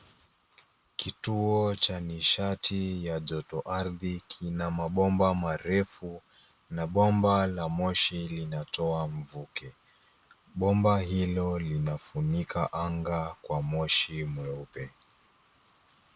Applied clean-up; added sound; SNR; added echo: none; none; none; none.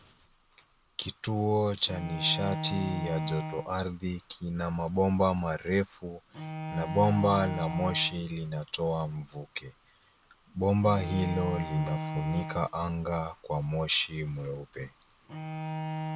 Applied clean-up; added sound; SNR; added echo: none; Bowed string instrument; 8 dB; none.